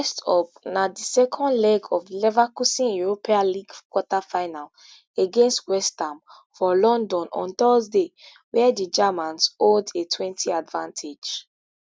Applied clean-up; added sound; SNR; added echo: none; none; none; none.